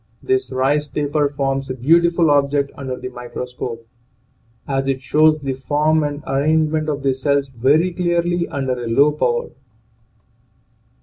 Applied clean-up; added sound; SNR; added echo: none; none; none; none.